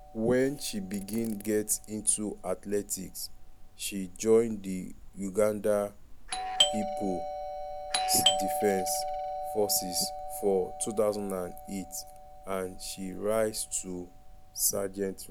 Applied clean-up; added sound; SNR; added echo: none; Doorbell; 5 dB; none.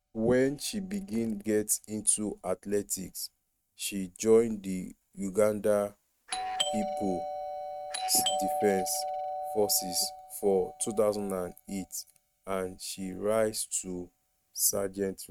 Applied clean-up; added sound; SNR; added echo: neural mask model RNNoise.